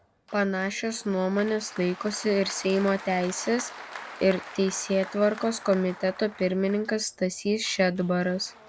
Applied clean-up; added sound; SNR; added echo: none; Applause; 17 dB; none.